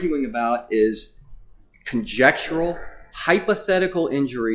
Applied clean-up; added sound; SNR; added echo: classical method log-MMSE.